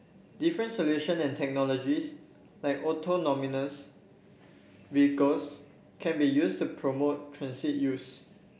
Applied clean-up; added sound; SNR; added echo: none; none; none; none.